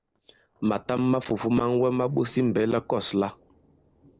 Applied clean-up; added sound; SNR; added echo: neural separator model SepFormer DNS4.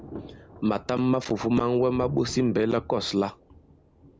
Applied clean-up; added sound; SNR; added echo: none; Thunder / Rain; 17 dB; none.